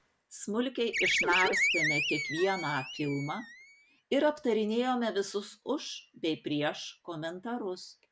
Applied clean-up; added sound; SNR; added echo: none; Animal; -1 dB; none.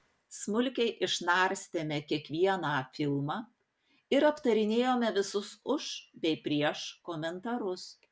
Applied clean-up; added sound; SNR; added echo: none; none; none; none.